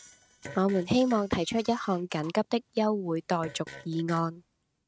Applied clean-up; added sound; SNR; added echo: neural mask model RNNoise.